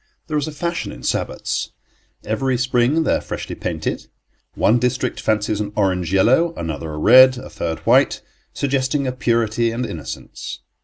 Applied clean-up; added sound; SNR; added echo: none; none; none; none.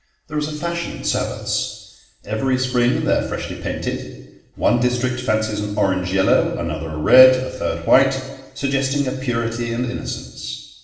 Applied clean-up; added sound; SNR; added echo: none; none; none; reverberation time 1.0 s.